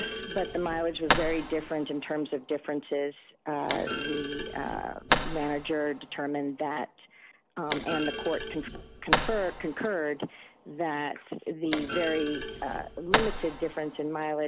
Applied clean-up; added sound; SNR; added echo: none; Thump, thud; 2 dB; none.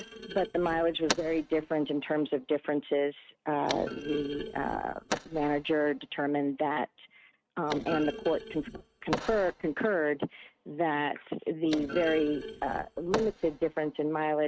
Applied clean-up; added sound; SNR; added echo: neural mask model RNNoise.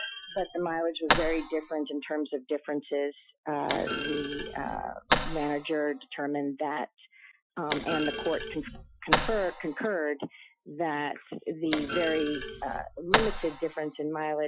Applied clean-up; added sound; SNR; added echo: classical method Wiener filter.